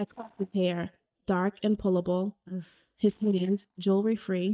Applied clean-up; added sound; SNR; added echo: neural mask model DeepFilterNet 3.